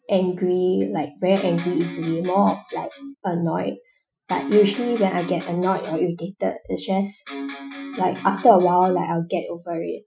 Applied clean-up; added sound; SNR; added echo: classical method Wiener filter.